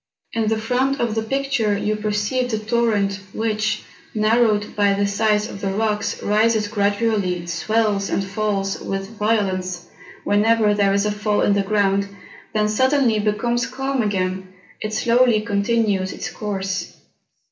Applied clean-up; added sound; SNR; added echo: none; none; none; reverberation time 0.3 s.